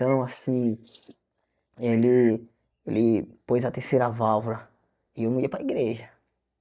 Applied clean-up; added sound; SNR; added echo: neural mask model DeepFilterNet 3.